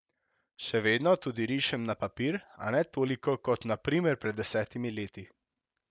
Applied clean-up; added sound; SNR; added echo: none; none; none; none.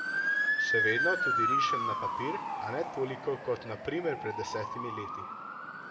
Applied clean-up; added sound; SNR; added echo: none; Motor vehicle (road) / Siren; -4 dB; reverberation time 0.9 s.